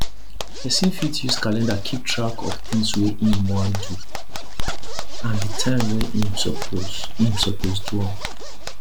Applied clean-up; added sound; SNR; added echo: none; Zipper (clothing); -5 dB; none.